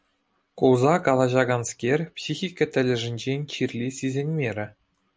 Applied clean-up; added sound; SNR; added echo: none; none; none; none.